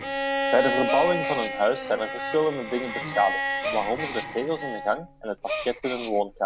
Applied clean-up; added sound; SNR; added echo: none; Gasp + Bowed string instrument; 3 dB; none.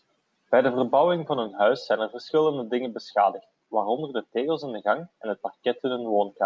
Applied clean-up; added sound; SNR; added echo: none; none; none; none.